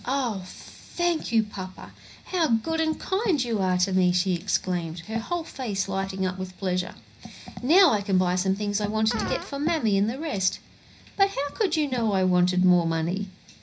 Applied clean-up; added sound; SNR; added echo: none; Fart; 14 dB; reverberation time 0.5 s.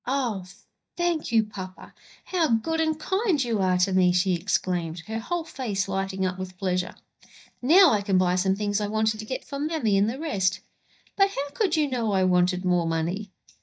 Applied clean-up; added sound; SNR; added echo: neural mask model DeepFilterNet 3.